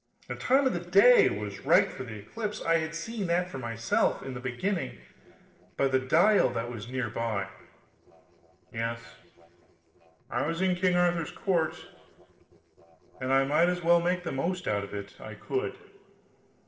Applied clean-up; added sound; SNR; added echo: neural separator model SepFormer DNS4.